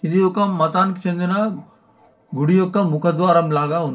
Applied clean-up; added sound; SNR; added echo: none; none; none; reverberation time 0.2 s.